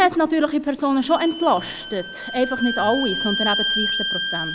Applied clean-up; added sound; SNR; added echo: none; Bowed string instrument; 5 dB; none.